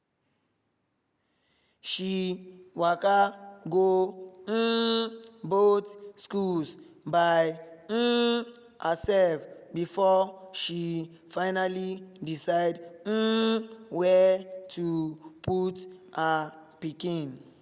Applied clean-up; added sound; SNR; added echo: none; none; none; none.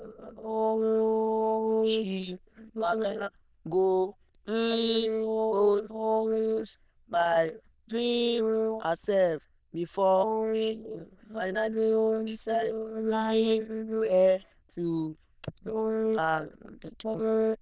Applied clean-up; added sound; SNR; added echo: neural diffusion model UNIVERSE++.